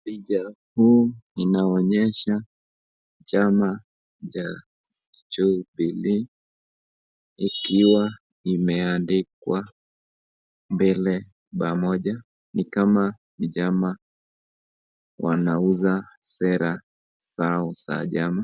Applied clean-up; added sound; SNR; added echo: none; none; none; none.